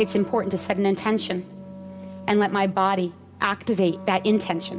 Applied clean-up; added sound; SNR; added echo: none; Wind instrument, woodwind instrument; 16 dB; reverberation time 0.8 s.